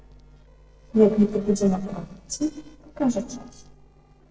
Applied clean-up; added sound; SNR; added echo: neural separator model SepFormer DNS4.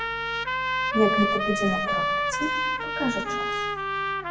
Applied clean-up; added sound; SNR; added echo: none; Trumpet; -3 dB; reverberation time 1.0 s.